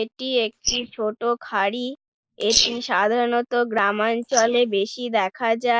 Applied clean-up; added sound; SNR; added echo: neural mask model Resemble Enhance denoiser.